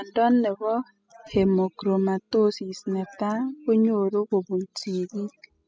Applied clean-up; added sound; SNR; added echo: classical method spectral subtraction.